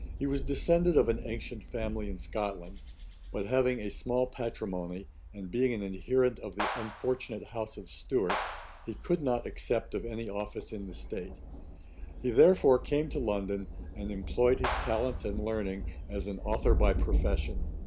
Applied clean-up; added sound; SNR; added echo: none; Clapping + Thunder; 4 dB; none.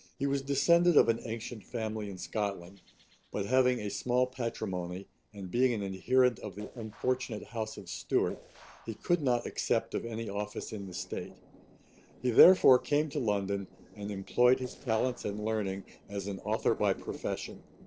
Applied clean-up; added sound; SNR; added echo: neural separator model SepFormer DNS4.